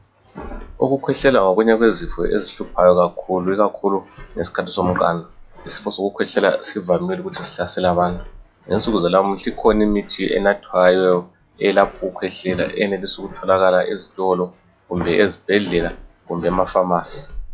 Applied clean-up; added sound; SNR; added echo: classical method log-MMSE.